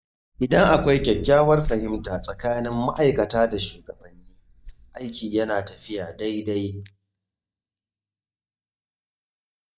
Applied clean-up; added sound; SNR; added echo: neural mask model DeepFilterNet 3.